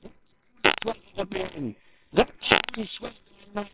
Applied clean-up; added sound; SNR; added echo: neural separator model SepFormer WHAMR!.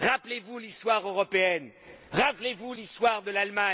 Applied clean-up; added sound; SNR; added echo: none; none; none; none.